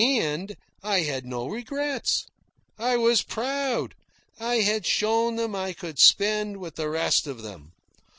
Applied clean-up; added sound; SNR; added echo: none; none; none; none.